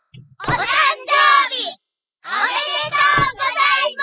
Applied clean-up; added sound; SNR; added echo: classical method spectral subtraction.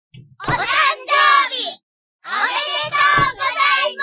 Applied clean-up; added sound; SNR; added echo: classical method Wiener filter.